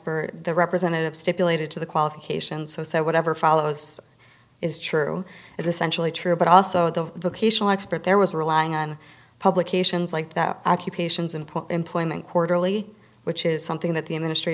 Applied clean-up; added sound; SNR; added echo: none; none; none; none.